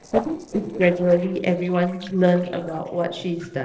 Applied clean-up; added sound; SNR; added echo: neural separator model SepFormer DNS4.